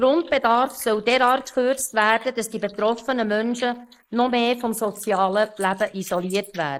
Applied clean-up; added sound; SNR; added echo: neural mask model Resemble Enhance denoiser.